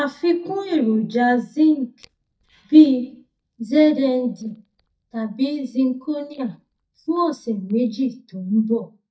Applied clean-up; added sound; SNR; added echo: neural mask model DeepFilterNet 3.